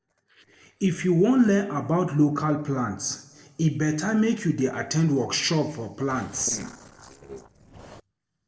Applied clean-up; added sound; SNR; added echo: neural separator model SepFormer DNS4.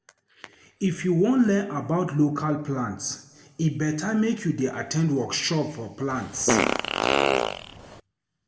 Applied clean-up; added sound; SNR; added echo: none; Fart; -1 dB; reverberation time 1.1 s.